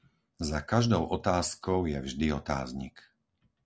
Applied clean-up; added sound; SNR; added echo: none; none; none; none.